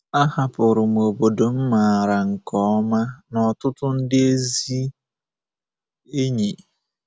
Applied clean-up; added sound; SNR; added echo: none; none; none; none.